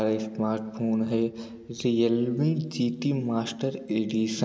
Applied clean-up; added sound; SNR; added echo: none; none; none; none.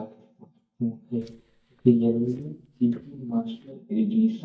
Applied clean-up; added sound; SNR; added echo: neural mask model DeepFilterNet 3.